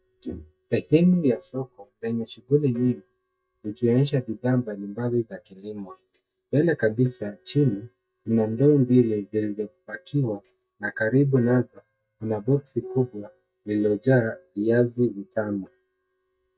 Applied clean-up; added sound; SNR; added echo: neural mask model DeepFilterNet 3.